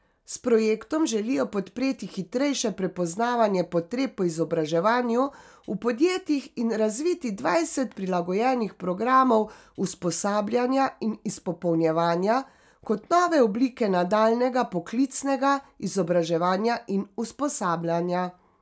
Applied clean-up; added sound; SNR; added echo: none; none; none; none.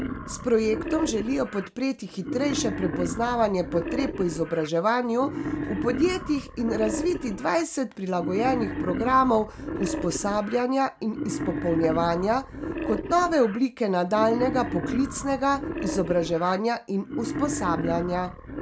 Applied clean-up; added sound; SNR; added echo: none; Wild animals; 7 dB; none.